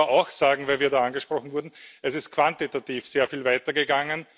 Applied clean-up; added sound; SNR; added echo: none; none; none; none.